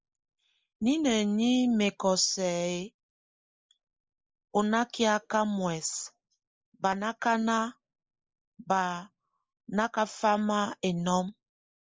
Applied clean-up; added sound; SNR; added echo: neural mask model Resemble Enhance denoiser.